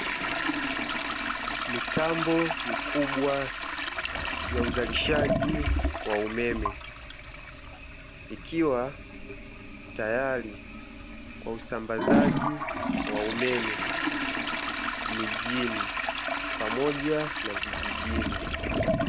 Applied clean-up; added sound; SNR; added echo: none; Toilet flush; -2 dB; none.